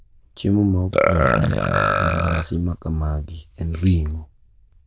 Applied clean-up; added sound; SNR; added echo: neural diffusion model UNIVERSE++.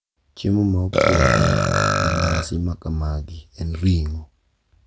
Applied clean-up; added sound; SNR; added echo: none; Burping, eructation; -2 dB; none.